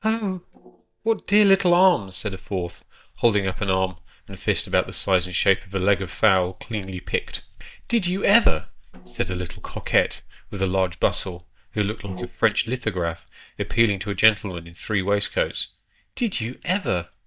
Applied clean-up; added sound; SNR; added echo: neural mask model DeepFilterNet 3.